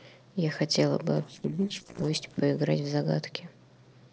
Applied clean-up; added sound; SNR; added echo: neural separator model SepFormer DNS4.